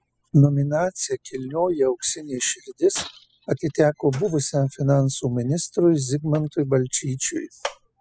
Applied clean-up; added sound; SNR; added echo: classical method spectral subtraction.